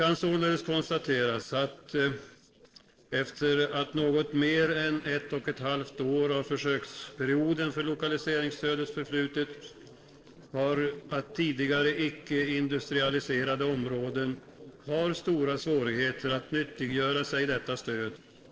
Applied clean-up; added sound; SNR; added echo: neural separator model SepFormer DNS4.